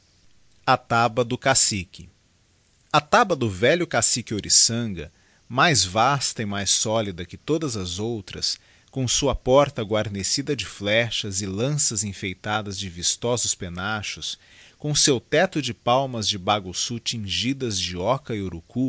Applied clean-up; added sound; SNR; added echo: none; none; none; none.